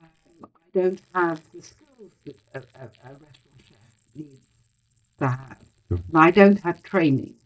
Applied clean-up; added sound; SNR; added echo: neural mask model DeepFilterNet 3.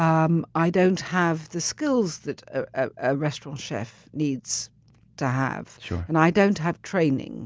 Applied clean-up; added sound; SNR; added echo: none; none; none; none.